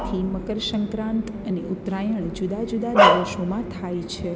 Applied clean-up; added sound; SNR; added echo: none; Bark; 0 dB; none.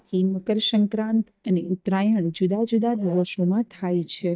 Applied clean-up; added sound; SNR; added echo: neural mask model DeepFilterNet 3.